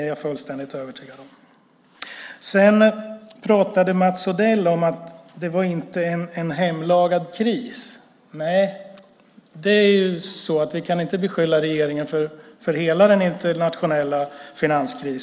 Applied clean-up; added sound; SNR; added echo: none; none; none; none.